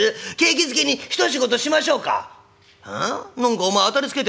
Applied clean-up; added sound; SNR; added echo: none; none; none; none.